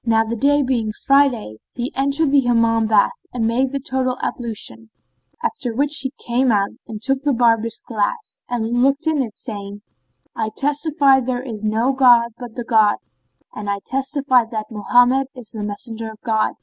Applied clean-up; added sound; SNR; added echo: none; none; none; none.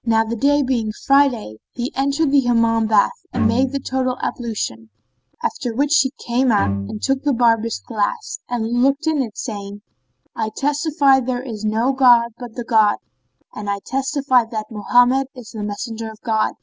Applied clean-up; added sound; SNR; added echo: none; Bowed string instrument; 10 dB; none.